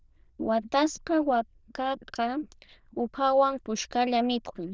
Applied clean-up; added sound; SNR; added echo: neural diffusion model UNIVERSE++.